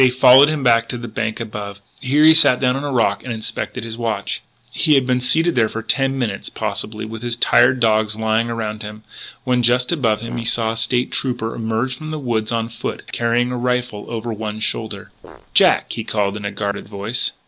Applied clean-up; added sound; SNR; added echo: neural mask model Resemble Enhance denoiser.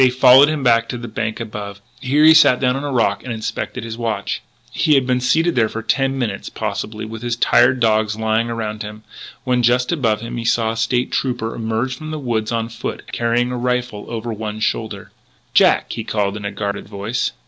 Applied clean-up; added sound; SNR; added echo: none; none; none; none.